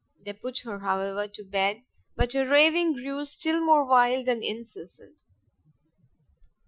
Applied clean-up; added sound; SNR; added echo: classical method Wiener filter.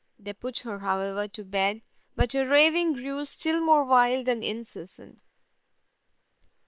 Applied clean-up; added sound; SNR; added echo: neural separator model SepFormer WHAM!.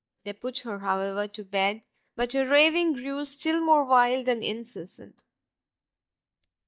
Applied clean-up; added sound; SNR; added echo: neural mask model DeepFilterNet 3.